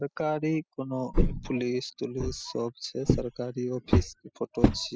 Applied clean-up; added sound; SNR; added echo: classical method spectral subtraction.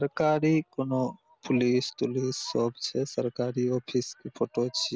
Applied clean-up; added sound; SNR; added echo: none; none; none; none.